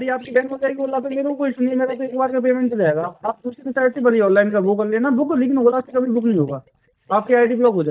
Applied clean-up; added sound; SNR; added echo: neural mask model DeepFilterNet 3.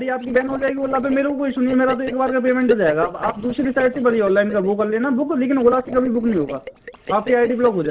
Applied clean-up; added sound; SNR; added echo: neural separator model SepFormer DNS4.